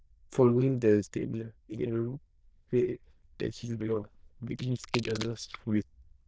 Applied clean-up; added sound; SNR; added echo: neural diffusion model UNIVERSE++.